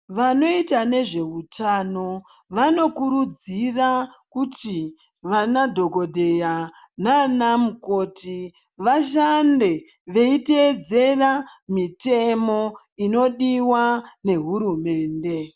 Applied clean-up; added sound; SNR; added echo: none; none; none; none.